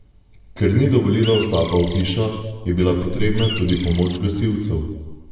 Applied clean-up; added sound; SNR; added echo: none; Bird; 12 dB; reverberation time 1.2 s.